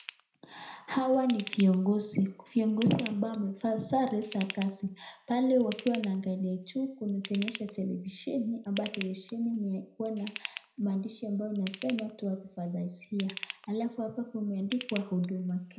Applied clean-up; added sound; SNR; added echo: none; Ratchet, pawl / Tools; 14 dB; reverberation time 0.4 s.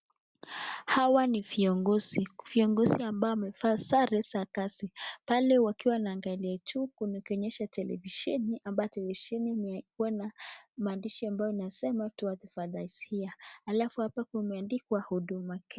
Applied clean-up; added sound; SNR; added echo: none; none; none; none.